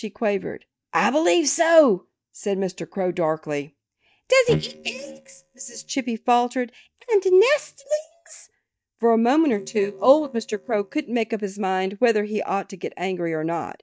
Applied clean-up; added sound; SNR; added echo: neural mask model DeepFilterNet 3.